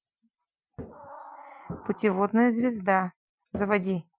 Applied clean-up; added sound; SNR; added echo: classical method Wiener filter.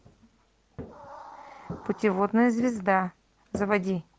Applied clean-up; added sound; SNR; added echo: none; Walk, footsteps; 16 dB; none.